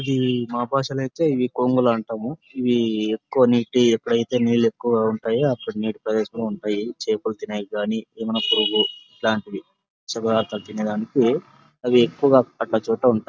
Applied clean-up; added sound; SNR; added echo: none; none; none; none.